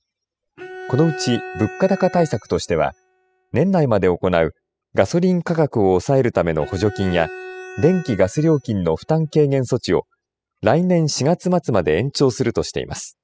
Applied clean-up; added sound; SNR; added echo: classical method spectral subtraction.